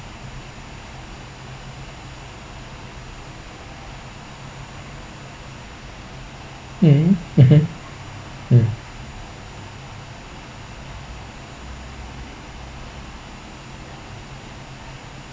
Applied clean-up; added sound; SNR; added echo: none; none; none; none.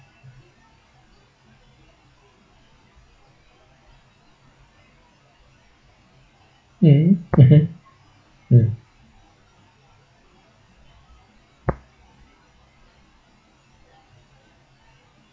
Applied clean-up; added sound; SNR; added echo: classical method log-MMSE.